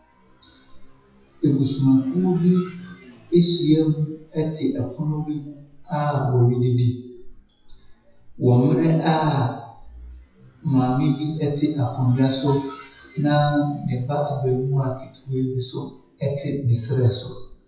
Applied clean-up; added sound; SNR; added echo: classical method WPE with log-MMSE.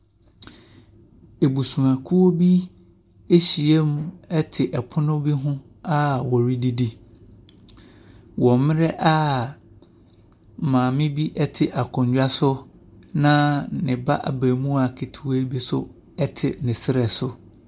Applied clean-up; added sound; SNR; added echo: none; none; none; none.